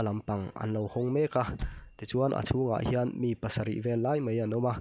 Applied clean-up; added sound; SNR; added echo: none; Squeak / Slam; 15 dB; none.